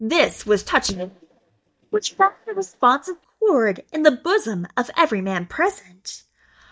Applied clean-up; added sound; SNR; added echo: neural mask model DeepFilterNet 3.